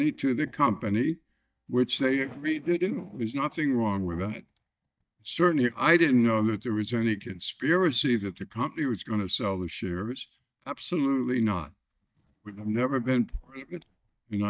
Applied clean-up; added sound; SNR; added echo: neural mask model DeepFilterNet 3.